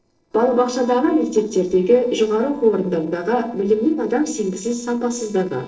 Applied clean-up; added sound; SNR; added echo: neural separator model SepFormer DNS4.